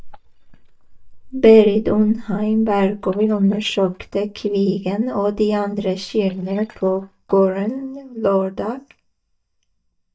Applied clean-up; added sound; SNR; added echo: neural mask model DeepFilterNet 3.